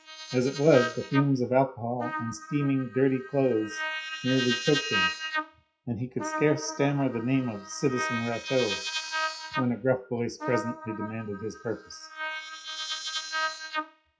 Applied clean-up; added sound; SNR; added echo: classical method WPE with log-MMSE.